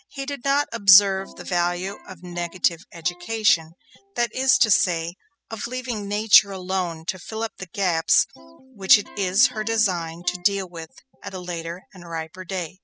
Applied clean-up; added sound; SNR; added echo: classical method spectral subtraction.